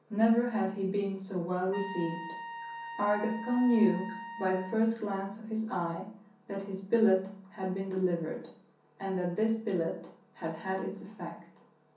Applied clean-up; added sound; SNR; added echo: none; Trumpet; 10 dB; reverberation time 0.6 s.